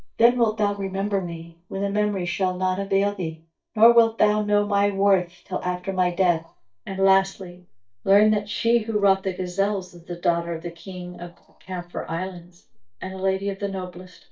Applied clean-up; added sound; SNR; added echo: neural mask model DeepFilterNet 3.